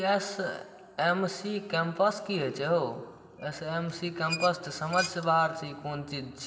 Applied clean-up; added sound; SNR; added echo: none; Squeak; 13 dB; reverberation time 1.9 s.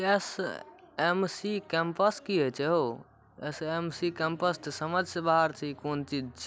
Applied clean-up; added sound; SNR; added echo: none; none; none; none.